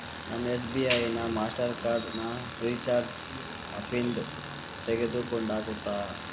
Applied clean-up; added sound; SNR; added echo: none; Tools; 10 dB; none.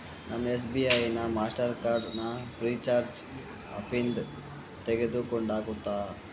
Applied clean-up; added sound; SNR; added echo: none; none; none; none.